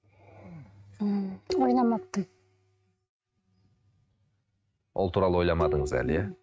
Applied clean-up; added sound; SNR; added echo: neural mask model RNNoise.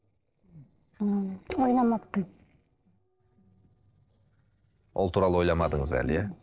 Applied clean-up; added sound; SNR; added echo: neural separator model SepFormer DNS4.